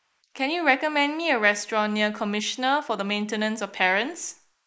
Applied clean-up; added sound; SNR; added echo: neural mask model Resemble Enhance denoiser.